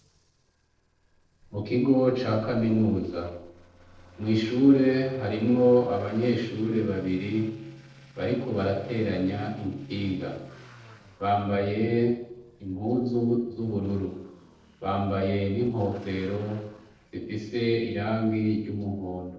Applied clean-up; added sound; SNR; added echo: neural separator model SepFormer DNS4.